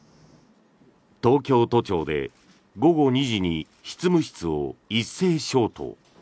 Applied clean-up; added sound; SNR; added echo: none; none; none; none.